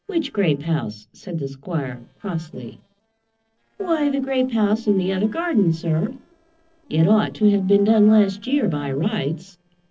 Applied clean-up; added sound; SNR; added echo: neural separator model SepFormer DNS4.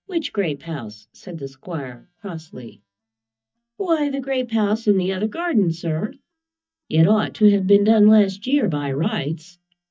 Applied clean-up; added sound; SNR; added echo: neural mask model DeepFilterNet 3.